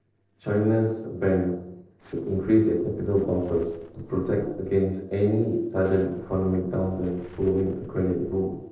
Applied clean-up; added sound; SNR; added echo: neural separator model SepFormer DNS4.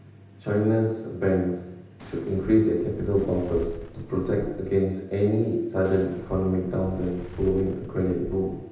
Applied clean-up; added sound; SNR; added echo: none; Fireworks; 14 dB; reverberation time 0.9 s.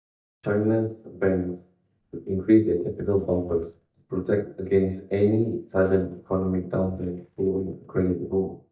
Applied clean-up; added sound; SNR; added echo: neural mask model DeepFilterNet 3.